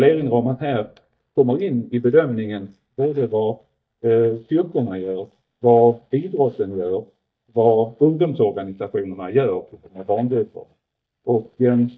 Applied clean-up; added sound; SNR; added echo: neural mask model DeepFilterNet 3.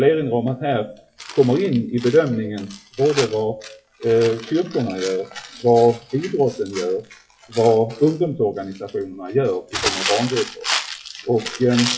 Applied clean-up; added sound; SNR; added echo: classical method WPE with log-MMSE.